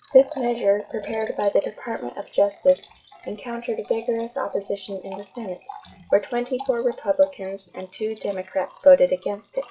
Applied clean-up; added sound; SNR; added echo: classical method log-MMSE.